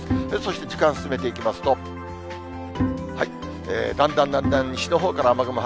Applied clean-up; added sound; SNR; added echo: none; Bowed string instrument; 7 dB; none.